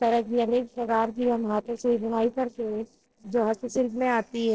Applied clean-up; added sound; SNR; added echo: neural separator model SepFormer DNS4.